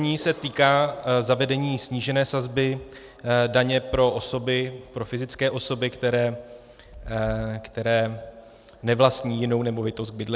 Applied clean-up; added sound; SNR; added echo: none; none; none; none.